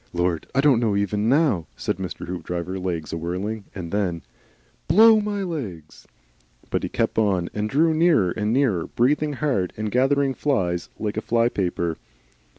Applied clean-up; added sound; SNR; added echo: none; none; none; none.